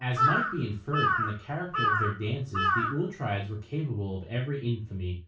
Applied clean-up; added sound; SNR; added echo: none; Bird vocalization, bird call, bird song / Crow; -2 dB; reverberation time 0.3 s.